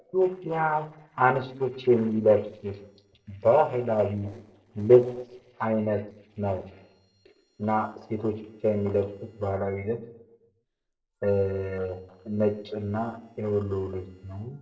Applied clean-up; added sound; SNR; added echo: neural separator model SepFormer DNS4.